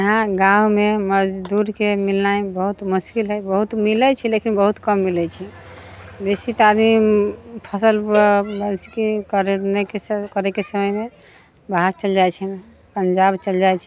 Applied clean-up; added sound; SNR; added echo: none; Cowbell; 17 dB; none.